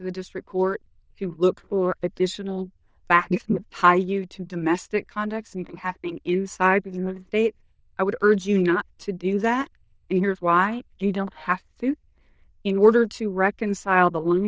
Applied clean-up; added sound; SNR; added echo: neural diffusion model UNIVERSE++.